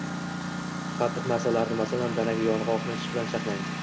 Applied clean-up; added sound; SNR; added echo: none; Engine; 3 dB; none.